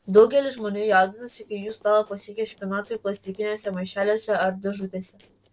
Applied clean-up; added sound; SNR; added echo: neural separator model SepFormer DNS4.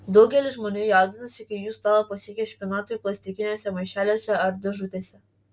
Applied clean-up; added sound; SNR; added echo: none; none; none; none.